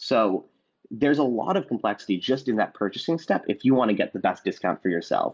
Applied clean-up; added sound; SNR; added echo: none; none; none; none.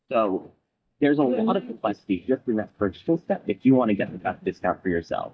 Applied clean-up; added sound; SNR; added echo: neural mask model DeepFilterNet 3.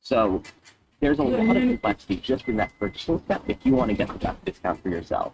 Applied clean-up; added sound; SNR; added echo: neural mask model RNNoise.